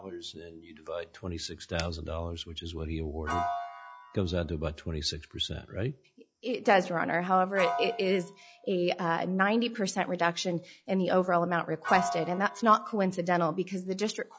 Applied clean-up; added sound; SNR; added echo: classical method log-MMSE.